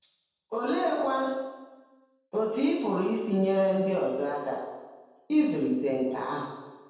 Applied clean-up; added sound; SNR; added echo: none; none; none; reverberation time 1.1 s.